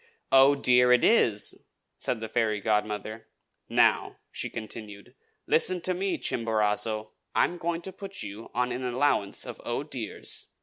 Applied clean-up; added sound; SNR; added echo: none; none; none; none.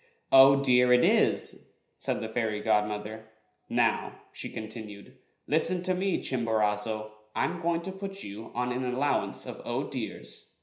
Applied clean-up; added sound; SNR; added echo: none; none; none; reverberation time 0.5 s.